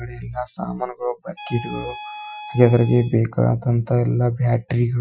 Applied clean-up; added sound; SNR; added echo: classical method Wiener filter.